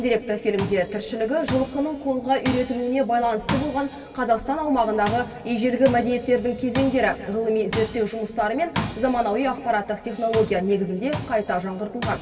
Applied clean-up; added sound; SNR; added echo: none; Tools; 11 dB; reverberation time 2.6 s.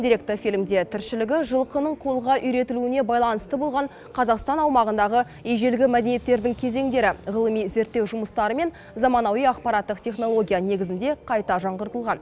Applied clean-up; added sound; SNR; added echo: none; none; none; none.